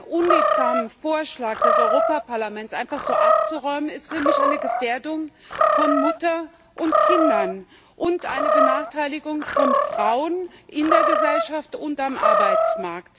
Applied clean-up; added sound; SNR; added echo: none; Animal; -4 dB; none.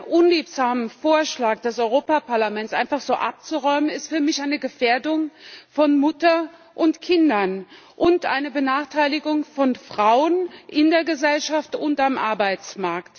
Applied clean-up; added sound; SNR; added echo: none; none; none; none.